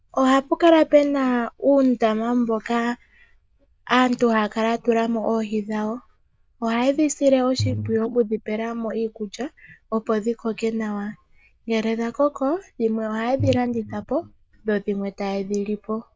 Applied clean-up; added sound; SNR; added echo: neural diffusion model UNIVERSE++.